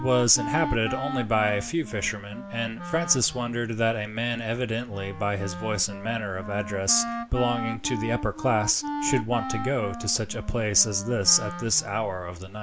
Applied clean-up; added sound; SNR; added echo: none; Wind instrument, woodwind instrument; 9 dB; none.